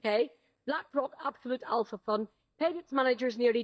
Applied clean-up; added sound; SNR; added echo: neural mask model DeepFilterNet 3.